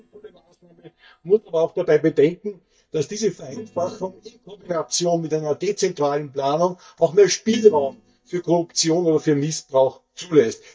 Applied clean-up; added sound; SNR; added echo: neural mask model DeepFilterNet 3.